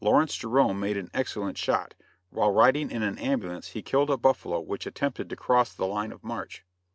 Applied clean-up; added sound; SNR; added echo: none; none; none; none.